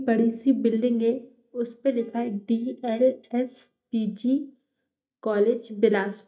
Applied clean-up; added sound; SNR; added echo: neural mask model DeepFilterNet 3.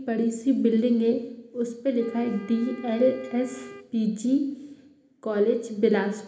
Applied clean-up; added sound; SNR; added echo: none; Wind instrument, woodwind instrument; 20 dB; reverberation time 1.0 s.